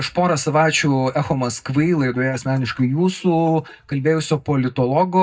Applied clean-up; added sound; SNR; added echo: neural mask model DeepFilterNet 3.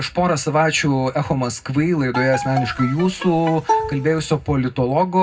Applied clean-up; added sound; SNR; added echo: none; Bowed string instrument; 7 dB; reverberation time 0.3 s.